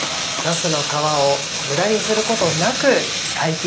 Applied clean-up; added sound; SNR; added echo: none; none; none; none.